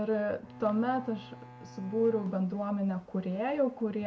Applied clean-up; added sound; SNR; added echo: none; Bowed string instrument; 18 dB; none.